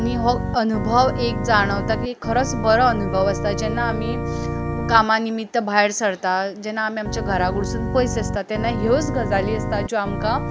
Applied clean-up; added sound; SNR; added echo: none; Organ; 4 dB; none.